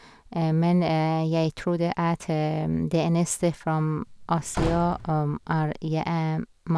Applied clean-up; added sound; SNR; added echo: none; Slam / Wood; 10 dB; none.